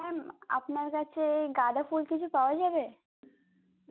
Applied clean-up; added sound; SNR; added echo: none; none; none; none.